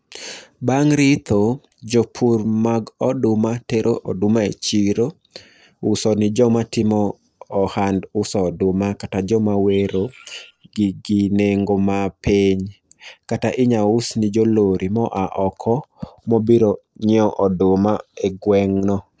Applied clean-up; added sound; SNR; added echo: neural separator model SepFormer DNS4.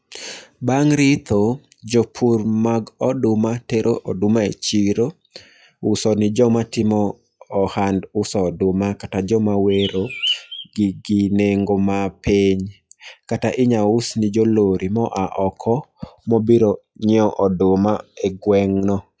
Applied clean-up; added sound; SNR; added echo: classical method log-MMSE.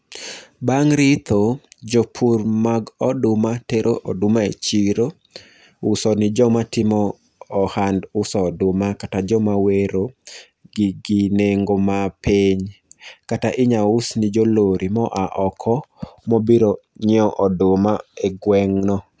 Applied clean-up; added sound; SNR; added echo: none; none; none; none.